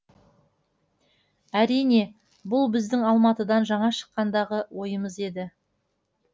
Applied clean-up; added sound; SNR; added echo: none; none; none; none.